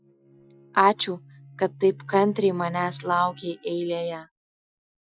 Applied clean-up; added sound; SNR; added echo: classical method Wiener filter.